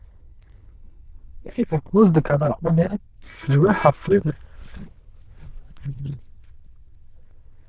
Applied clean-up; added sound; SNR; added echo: neural diffusion model UNIVERSE++.